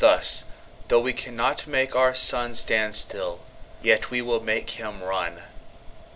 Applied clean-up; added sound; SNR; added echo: none; none; none; none.